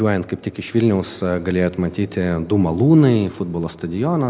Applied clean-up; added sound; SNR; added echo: none; none; none; none.